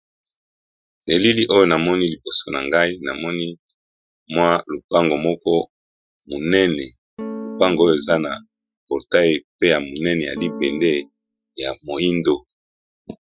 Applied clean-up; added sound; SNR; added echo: classical method Wiener filter.